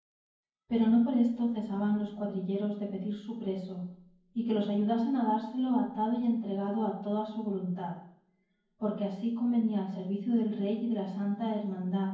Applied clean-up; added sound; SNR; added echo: none; none; none; reverberation time 0.9 s.